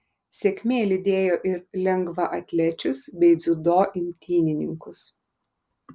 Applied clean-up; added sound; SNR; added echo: none; none; none; none.